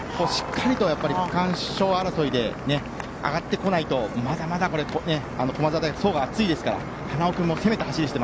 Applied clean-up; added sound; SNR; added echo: none; none; none; none.